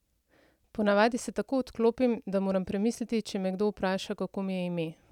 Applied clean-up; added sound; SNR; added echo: none; none; none; none.